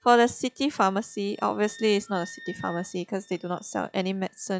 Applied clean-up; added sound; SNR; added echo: classical method log-MMSE.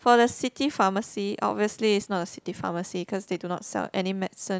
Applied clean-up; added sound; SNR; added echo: none; none; none; none.